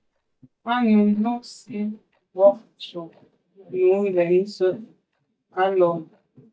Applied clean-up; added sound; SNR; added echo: neural mask model DeepFilterNet 3.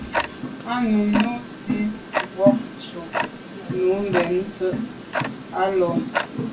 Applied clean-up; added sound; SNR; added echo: none; Tick-tock; 2 dB; reverberation time 0.2 s.